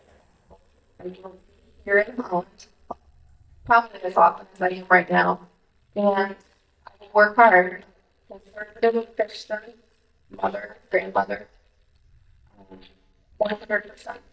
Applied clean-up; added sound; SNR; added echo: neural mask model DeepFilterNet 3.